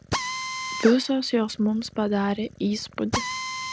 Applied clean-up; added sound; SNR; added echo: none; Drill; 7 dB; none.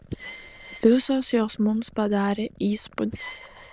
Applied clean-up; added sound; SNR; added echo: neural diffusion model UNIVERSE++.